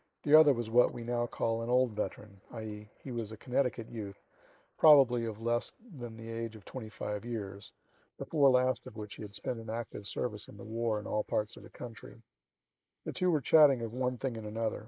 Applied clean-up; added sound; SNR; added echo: neural mask model Resemble Enhance denoiser.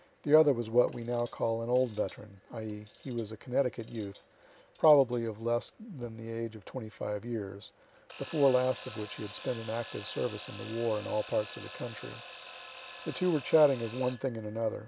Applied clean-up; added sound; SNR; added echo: none; Alarm / Clock; 19 dB; none.